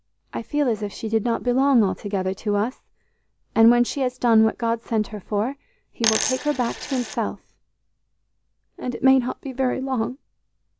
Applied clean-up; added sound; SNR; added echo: none; Coin (dropping); 5 dB; none.